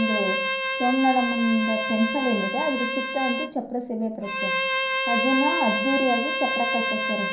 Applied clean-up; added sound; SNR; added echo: none; Bowed string instrument; 1 dB; reverberation time 0.6 s.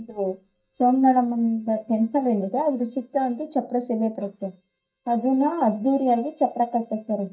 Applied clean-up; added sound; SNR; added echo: neural mask model DeepFilterNet 3.